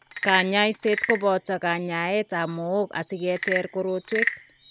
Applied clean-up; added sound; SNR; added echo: none; Wood / Percussion / Frog; 7 dB; none.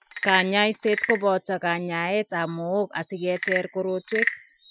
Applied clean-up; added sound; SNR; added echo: classical method Wiener filter.